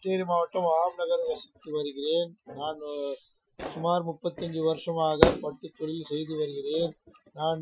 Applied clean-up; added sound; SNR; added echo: classical method Wiener filter.